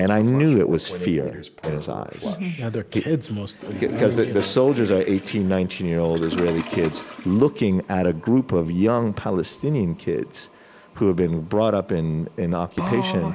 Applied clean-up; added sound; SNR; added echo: none; Toilet flush; 13 dB; none.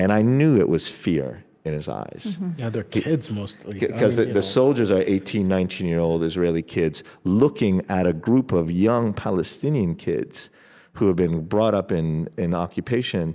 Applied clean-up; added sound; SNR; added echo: none; none; none; none.